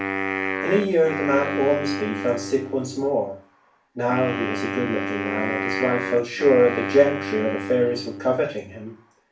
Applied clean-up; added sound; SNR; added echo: none; Wind instrument, woodwind instrument; 6 dB; reverberation time 0.3 s.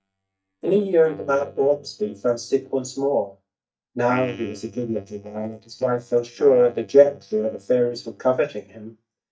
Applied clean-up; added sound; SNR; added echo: neural mask model DeepFilterNet 3.